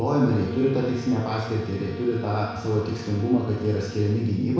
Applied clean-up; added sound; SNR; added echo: none; Wind instrument, woodwind instrument; 17 dB; reverberation time 1.1 s.